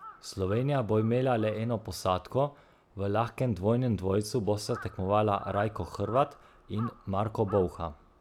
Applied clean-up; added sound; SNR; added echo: none; Crow; 20 dB; none.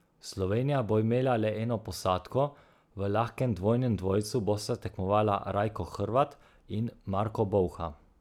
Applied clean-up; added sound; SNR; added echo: none; none; none; none.